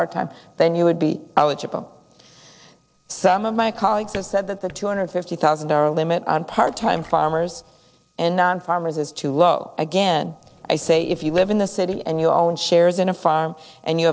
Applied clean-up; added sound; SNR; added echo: neural separator model SepFormer DNS4.